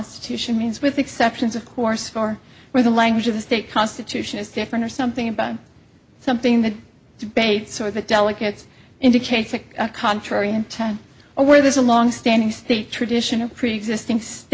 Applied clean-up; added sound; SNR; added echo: none; none; none; none.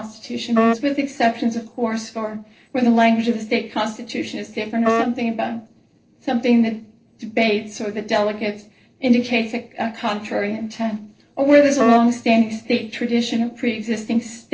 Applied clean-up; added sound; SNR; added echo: neural separator model SepFormer DNS4.